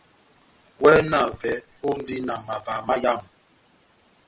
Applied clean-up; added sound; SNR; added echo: none; none; none; none.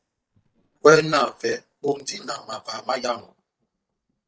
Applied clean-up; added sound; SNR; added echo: neural mask model DeepFilterNet 3.